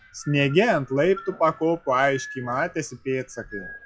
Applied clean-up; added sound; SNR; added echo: classical method log-MMSE.